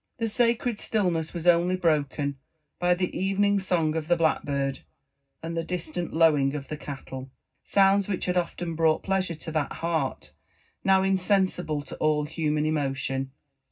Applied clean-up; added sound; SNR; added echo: none; none; none; reverberation time 0.4 s.